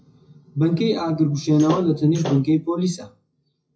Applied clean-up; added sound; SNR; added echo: classical method WPE with log-MMSE.